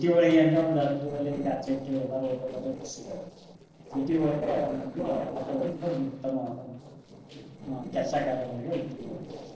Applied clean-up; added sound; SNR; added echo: neural separator model SepFormer DNS4.